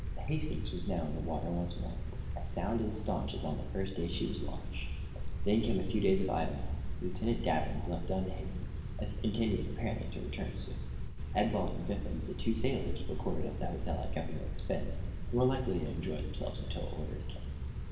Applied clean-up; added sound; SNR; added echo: none; Cricket; -4 dB; reverberation time 1.1 s.